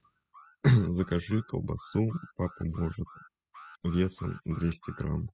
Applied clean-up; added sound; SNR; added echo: classical method spectral subtraction.